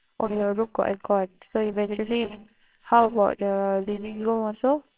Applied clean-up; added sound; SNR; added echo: neural separator model SepFormer WHAMR!.